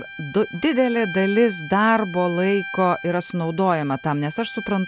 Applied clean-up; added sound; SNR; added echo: none; Bowed string instrument; 14 dB; none.